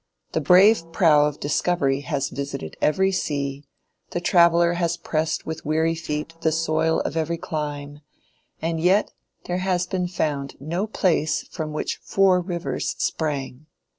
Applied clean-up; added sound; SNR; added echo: neural separator model SepFormer DNS4.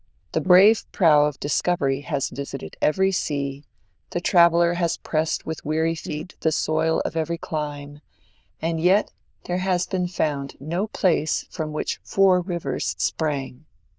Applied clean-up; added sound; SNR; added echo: neural diffusion model UNIVERSE++.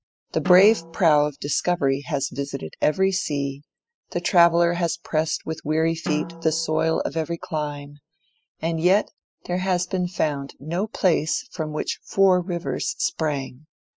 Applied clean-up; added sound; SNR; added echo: classical method spectral subtraction.